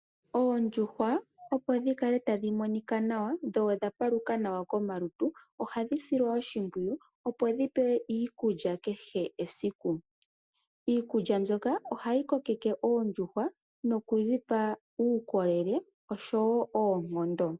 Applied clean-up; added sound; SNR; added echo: none; none; none; none.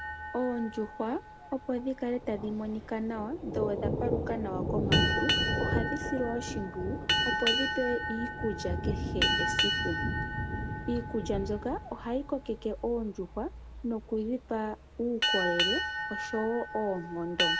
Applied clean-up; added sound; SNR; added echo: none; Thunder + Boat, Water vehicle; -1 dB; none.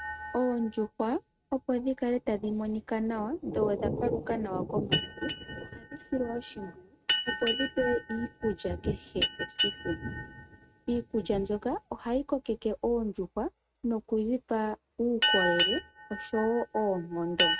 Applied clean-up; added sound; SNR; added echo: neural mask model RNNoise.